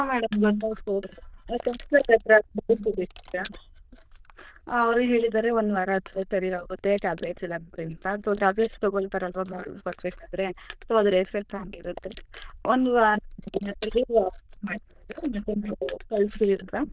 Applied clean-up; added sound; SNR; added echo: neural diffusion model UNIVERSE++.